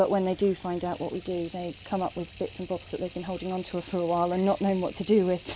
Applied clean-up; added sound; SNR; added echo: none; Sink (filling or washing) / Water tap, faucet; 18 dB; none.